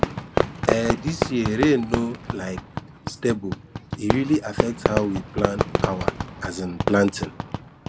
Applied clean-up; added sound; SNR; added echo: none; Fireworks; 1 dB; none.